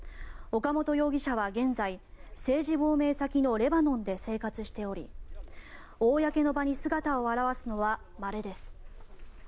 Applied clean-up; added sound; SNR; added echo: none; Bark; 14 dB; none.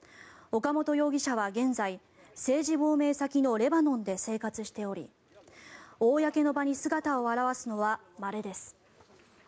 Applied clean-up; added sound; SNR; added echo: none; none; none; none.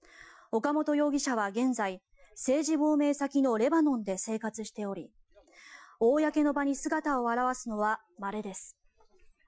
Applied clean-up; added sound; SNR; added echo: classical method Wiener filter.